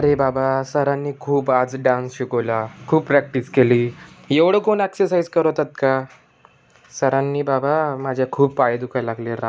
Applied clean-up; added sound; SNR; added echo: none; none; none; none.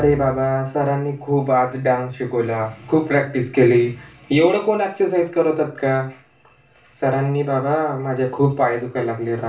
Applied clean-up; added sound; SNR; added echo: none; none; none; reverberation time 0.3 s.